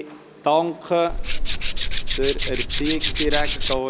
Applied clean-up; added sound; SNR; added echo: none; Tools; -3 dB; none.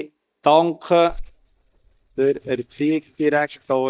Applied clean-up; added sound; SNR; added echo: neural mask model DeepFilterNet 3.